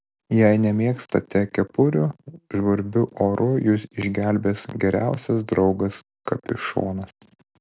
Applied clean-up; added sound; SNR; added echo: none; none; none; none.